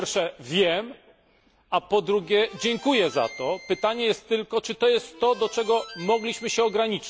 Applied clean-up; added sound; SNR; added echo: none; Harmonica; 19 dB; none.